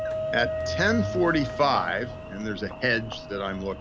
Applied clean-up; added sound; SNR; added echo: none; Wind instrument, woodwind instrument + Engine; 5 dB; none.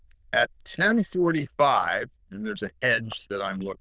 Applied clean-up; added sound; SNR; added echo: neural diffusion model UNIVERSE++.